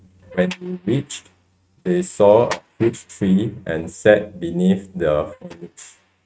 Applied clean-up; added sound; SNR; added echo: neural mask model RNNoise.